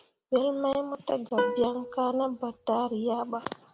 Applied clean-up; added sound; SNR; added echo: none; Plucked string instrument; 5 dB; none.